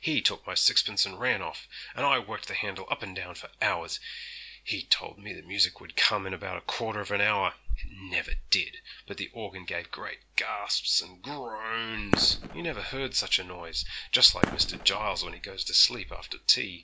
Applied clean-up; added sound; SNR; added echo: none; Fireworks; 5 dB; none.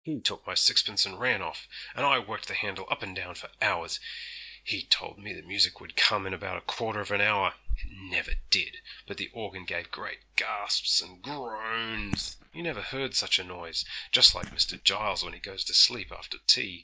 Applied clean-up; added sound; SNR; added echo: neural mask model DeepFilterNet 3.